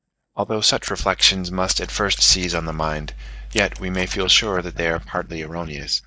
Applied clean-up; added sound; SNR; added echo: neural mask model DeepFilterNet 3.